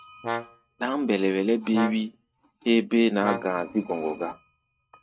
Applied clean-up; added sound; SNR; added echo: neural mask model RNNoise.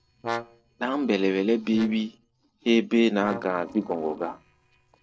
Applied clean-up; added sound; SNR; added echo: neural separator model SepFormer DNS4.